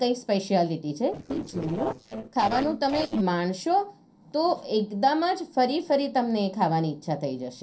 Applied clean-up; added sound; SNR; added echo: neural separator model SepFormer DNS4.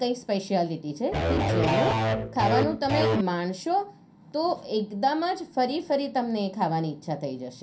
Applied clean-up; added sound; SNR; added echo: none; Electric guitar / Bass guitar; -3 dB; reverberation time 0.3 s.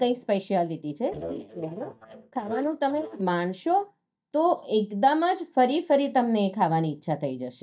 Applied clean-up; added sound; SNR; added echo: neural mask model DeepFilterNet 3.